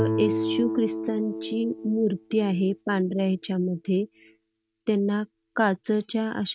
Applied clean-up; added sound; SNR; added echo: neural mask model RNNoise.